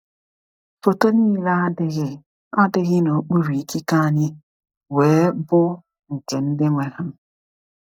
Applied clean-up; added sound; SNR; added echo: neural mask model DeepFilterNet 3.